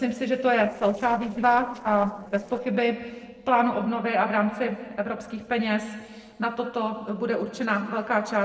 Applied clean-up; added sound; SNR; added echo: neural separator model SepFormer DNS4.